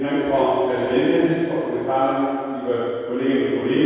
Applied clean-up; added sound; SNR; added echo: none; none; none; reverberation time 2.2 s.